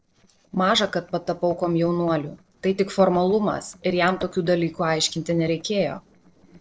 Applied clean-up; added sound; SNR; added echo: neural separator model SepFormer DNS4.